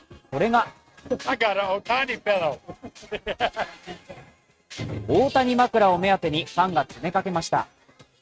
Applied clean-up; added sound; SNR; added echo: neural mask model RNNoise.